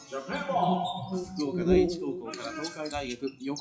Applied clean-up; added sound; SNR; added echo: classical method WPE with log-MMSE.